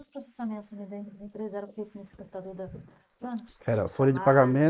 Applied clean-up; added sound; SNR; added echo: neural mask model Resemble Enhance denoiser.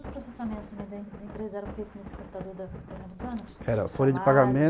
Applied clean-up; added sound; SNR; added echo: none; Thunder; 15 dB; none.